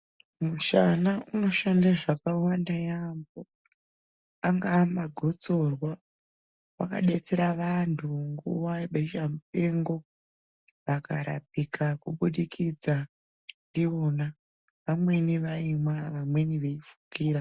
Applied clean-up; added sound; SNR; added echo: none; none; none; none.